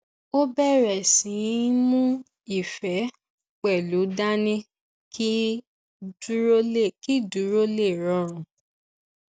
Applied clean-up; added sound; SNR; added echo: none; none; none; none.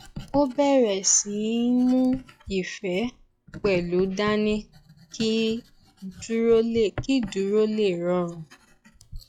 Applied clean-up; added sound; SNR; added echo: classical method log-MMSE.